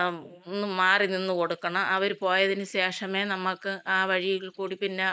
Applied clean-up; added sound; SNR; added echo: neural mask model Resemble Enhance denoiser.